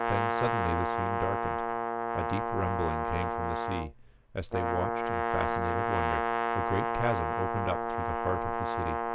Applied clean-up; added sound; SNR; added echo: none; Brass instrument; -4 dB; none.